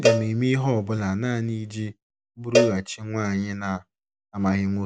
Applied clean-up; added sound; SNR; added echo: none; Cowbell; 2 dB; none.